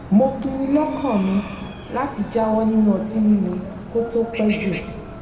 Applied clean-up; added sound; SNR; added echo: none; Chicken, rooster; 14 dB; reverberation time 1.8 s.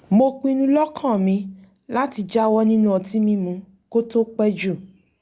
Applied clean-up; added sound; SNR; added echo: none; none; none; none.